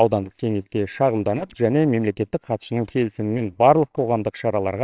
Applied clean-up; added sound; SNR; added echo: neural separator model SepFormer WHAMR!.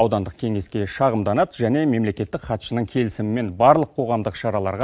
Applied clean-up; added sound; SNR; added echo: none; none; none; none.